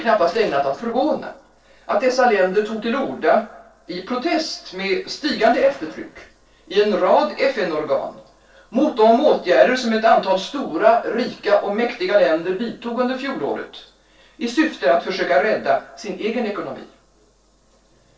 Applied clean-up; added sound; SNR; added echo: neural separator model SepFormer DNS4.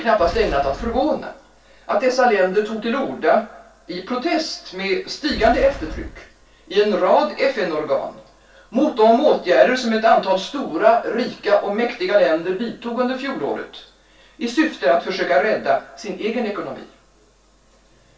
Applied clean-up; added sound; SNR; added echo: none; Boom; 16 dB; reverberation time 0.2 s.